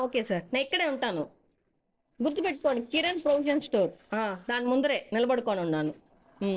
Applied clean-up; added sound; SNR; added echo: neural separator model SepFormer DNS4.